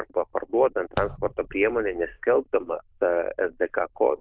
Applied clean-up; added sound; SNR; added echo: neural diffusion model UNIVERSE++.